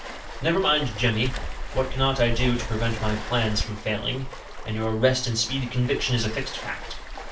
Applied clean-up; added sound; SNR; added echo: none; Waves, surf; 5 dB; reverberation time 0.3 s.